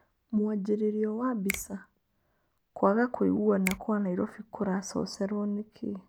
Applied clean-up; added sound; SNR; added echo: none; Finger snapping; 14 dB; none.